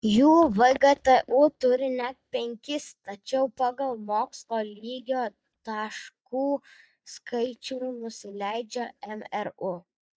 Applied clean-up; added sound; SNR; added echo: neural mask model DeepFilterNet 3.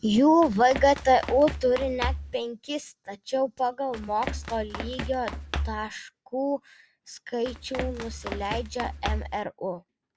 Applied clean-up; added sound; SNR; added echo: none; Run; 7 dB; none.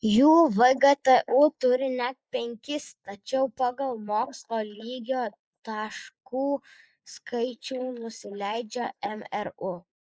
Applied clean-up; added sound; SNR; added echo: neural mask model Resemble Enhance denoiser.